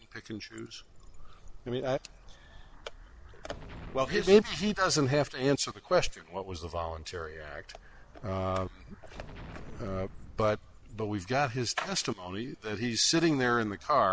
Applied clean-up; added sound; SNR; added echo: none; Explosion; 18 dB; none.